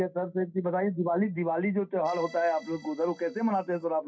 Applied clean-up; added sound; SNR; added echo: classical method WPE with log-MMSE.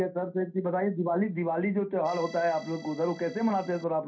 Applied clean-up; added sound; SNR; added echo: none; Accordion; 19 dB; reverberation time 0.3 s.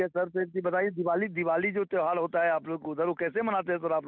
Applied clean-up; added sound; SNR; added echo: none; none; none; none.